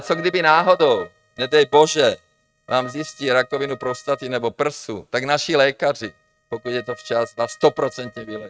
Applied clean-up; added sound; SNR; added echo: neural mask model RNNoise.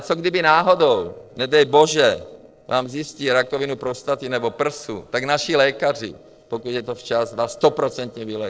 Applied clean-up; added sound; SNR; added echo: neural separator model SepFormer DNS4.